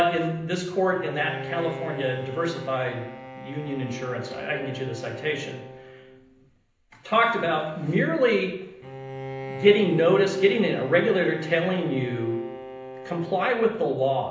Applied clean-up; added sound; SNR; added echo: none; Bowed string instrument; 14 dB; reverberation time 0.8 s.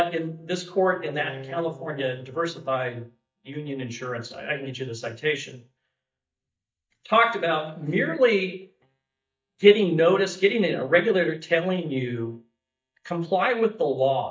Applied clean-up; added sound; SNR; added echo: neural mask model DeepFilterNet 3.